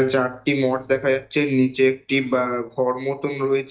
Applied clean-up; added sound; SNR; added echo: neural mask model DeepFilterNet 3.